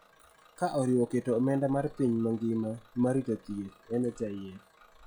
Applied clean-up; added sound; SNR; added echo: classical method log-MMSE.